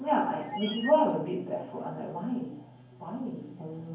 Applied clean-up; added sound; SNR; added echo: none; Chirp, tweet; 12 dB; reverberation time 0.9 s.